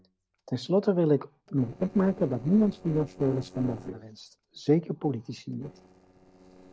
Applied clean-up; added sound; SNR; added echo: neural separator model SepFormer DNS4.